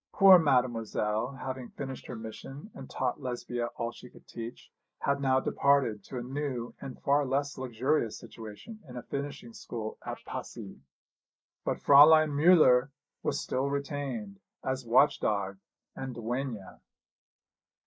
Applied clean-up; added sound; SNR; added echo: neural mask model Resemble Enhance denoiser.